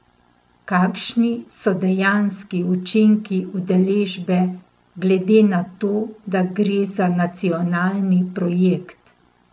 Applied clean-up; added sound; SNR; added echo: none; none; none; none.